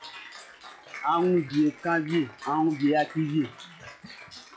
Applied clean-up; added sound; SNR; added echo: classical method log-MMSE.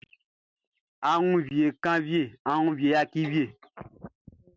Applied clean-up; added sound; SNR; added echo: none; none; none; none.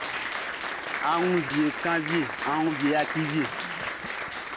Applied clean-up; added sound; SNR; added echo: none; Applause; 4 dB; none.